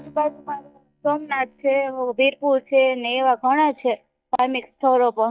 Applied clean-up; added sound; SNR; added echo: neural mask model DeepFilterNet 3.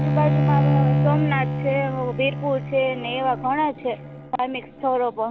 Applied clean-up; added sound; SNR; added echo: none; Bowed string instrument; -1 dB; none.